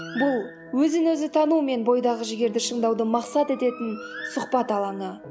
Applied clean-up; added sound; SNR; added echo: none; Bird; 18 dB; none.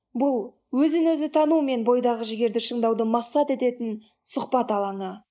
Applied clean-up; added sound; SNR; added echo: neural mask model Resemble Enhance denoiser.